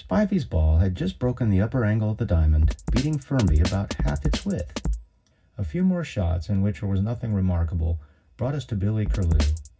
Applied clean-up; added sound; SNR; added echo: none; Drum kit; 9 dB; reverberation time 0.4 s.